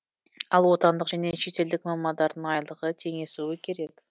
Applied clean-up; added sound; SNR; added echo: none; none; none; none.